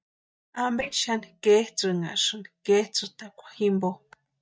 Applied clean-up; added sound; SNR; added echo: neural mask model DeepFilterNet 3.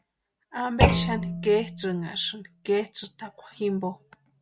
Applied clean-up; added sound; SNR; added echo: none; Thump, thud; -1 dB; none.